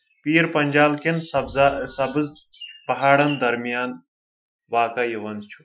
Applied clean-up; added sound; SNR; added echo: classical method Wiener filter.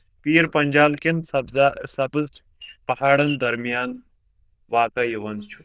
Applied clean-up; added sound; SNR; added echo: neural diffusion model UNIVERSE++.